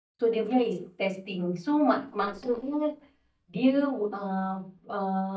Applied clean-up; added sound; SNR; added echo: neural mask model DeepFilterNet 3.